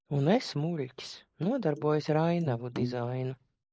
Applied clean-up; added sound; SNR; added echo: neural mask model Resemble Enhance denoiser.